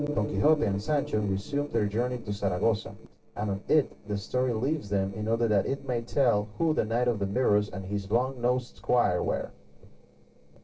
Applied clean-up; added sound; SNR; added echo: neural separator model SepFormer DNS4.